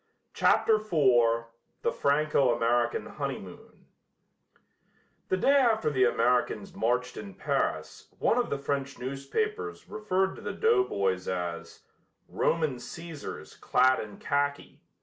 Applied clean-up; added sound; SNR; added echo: none; none; none; none.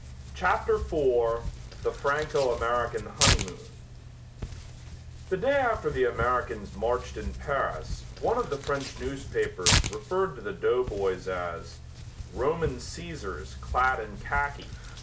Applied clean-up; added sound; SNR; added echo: none; Tearing; 5 dB; none.